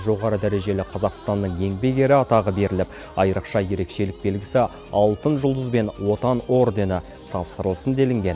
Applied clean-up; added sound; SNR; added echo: none; none; none; none.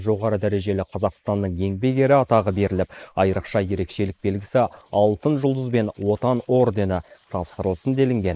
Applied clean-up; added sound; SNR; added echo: neural mask model Resemble Enhance denoiser.